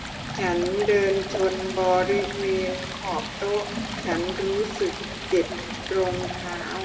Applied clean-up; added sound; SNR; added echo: none; Stream; 6 dB; reverberation time 1.6 s.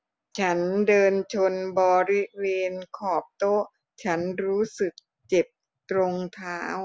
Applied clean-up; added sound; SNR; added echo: none; none; none; none.